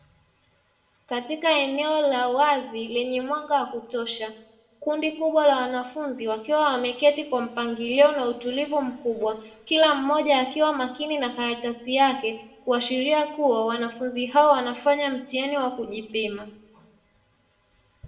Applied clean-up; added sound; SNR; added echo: none; none; none; reverberation time 0.6 s.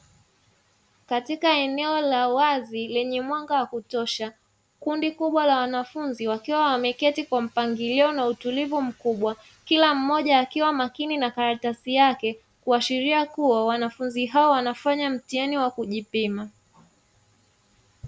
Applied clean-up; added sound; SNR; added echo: none; none; none; none.